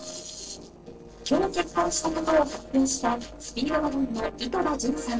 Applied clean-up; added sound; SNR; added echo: neural separator model SepFormer DNS4.